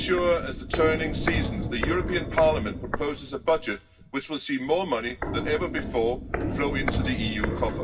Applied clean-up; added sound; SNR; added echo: none; Walk, footsteps; 3 dB; reverberation time 0.4 s.